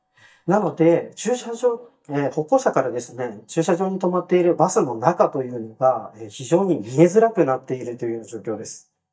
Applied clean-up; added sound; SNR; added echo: neural mask model DeepFilterNet 3.